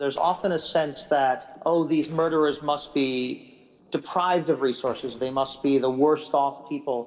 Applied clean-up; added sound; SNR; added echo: neural separator model SepFormer DNS4.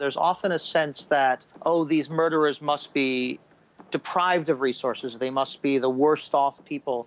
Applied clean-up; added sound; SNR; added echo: none; none; none; none.